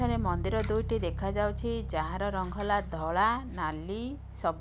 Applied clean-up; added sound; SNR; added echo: none; Bass guitar; 5 dB; none.